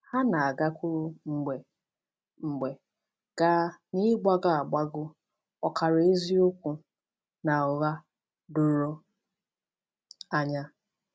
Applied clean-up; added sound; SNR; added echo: none; none; none; none.